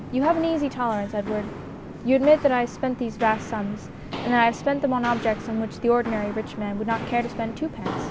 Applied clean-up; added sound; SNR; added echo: none; Walk, footsteps; 10 dB; none.